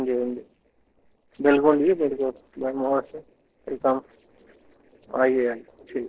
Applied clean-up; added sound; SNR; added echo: neural separator model SepFormer DNS4.